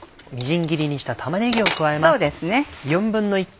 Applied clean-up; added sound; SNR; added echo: none; none; none; none.